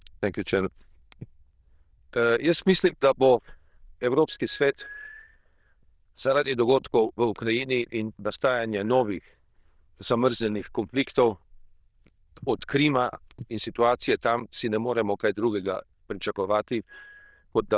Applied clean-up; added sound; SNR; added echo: neural diffusion model UNIVERSE++.